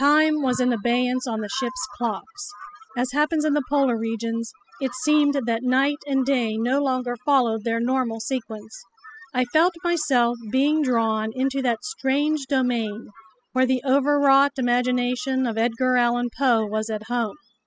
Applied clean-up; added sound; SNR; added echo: classical method spectral subtraction.